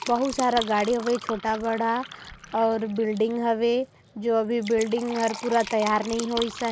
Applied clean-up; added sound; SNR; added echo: none; Fill (with liquid); 14 dB; none.